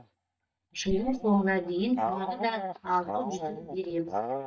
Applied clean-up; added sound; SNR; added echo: neural mask model DeepFilterNet 3.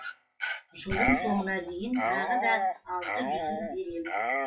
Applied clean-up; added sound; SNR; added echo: classical method WPE with log-MMSE.